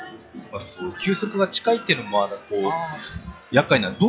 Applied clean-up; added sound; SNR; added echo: classical method log-MMSE.